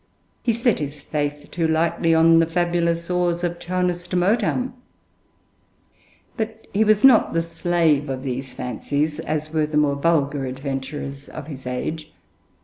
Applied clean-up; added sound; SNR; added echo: none; none; none; none.